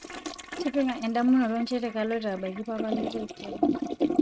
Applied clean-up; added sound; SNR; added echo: neural mask model RNNoise.